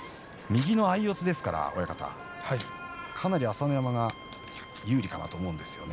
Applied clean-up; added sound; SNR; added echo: none; Tearing + Bowed string instrument; 18 dB; none.